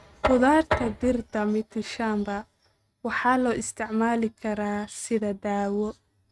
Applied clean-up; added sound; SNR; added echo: neural mask model RNNoise.